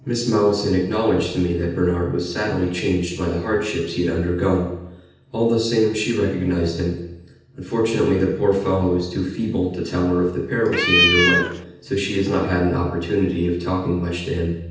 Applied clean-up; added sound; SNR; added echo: none; Cat; -3 dB; reverberation time 0.8 s.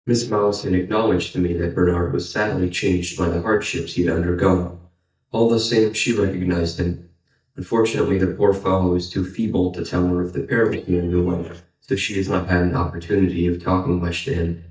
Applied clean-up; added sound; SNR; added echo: neural mask model DeepFilterNet 3.